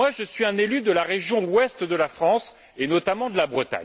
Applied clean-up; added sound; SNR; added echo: none; none; none; none.